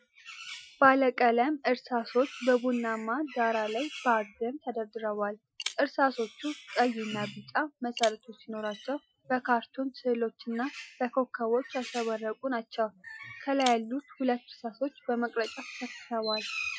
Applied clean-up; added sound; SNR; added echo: classical method Wiener filter.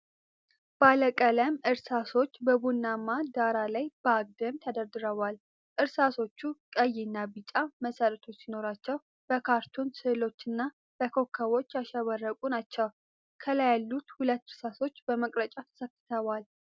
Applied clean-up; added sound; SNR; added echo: none; none; none; none.